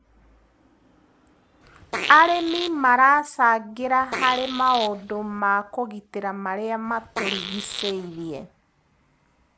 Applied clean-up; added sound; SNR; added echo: none; Fart; 9 dB; none.